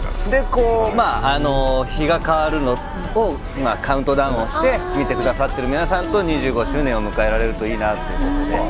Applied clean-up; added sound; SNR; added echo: none; Subway, metro, underground; 5 dB; none.